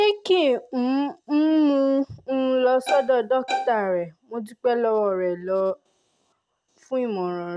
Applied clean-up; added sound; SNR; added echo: none; Bowed string instrument; 6 dB; none.